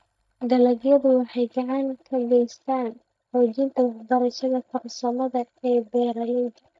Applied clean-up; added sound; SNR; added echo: neural mask model DeepFilterNet 3.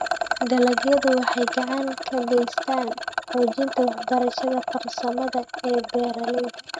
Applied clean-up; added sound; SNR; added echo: neural mask model RNNoise.